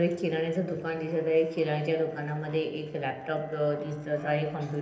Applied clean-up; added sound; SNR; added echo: neural separator model SepFormer DNS4.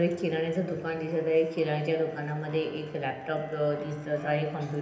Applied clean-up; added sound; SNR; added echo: none; Keyboard (musical); 19 dB; reverberation time 0.8 s.